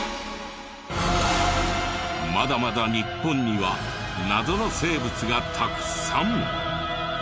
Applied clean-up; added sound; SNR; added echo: none; none; none; none.